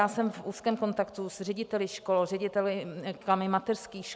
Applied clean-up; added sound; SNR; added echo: none; none; none; none.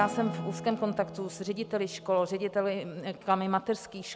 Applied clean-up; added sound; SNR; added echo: none; Acoustic guitar / Strum; 13 dB; none.